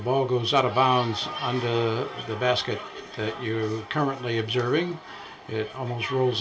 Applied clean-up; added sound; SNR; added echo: none; none; none; reverberation time 0.2 s.